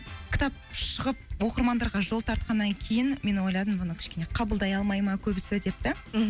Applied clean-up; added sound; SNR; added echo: none; none; none; none.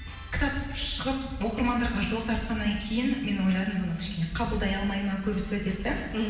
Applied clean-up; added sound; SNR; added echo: none; none; none; reverberation time 1.2 s.